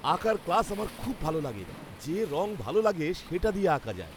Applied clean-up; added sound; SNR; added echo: none; Waves, surf; 17 dB; none.